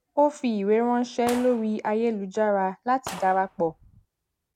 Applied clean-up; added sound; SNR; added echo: none; Gunshot, gunfire; 19 dB; none.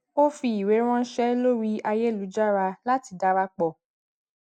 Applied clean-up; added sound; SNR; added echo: none; none; none; none.